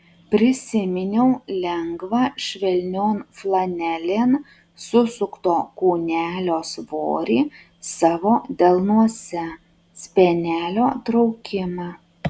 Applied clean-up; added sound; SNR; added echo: none; none; none; none.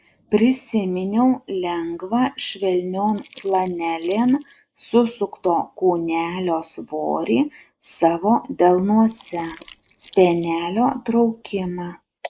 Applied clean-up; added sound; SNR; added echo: neural mask model Resemble Enhance denoiser.